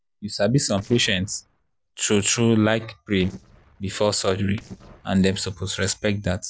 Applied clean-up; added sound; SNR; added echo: neural separator model SepFormer DNS4.